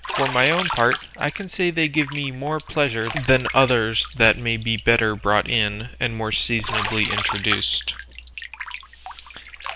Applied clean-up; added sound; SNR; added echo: none; Bathtub (filling or washing); 8 dB; none.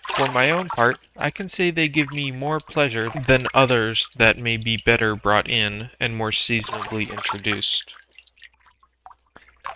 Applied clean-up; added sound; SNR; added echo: neural mask model RNNoise.